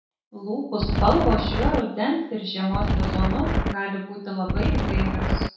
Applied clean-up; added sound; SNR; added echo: none; Wind; -4 dB; reverberation time 0.5 s.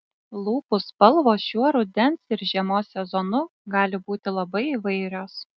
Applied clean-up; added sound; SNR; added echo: none; none; none; none.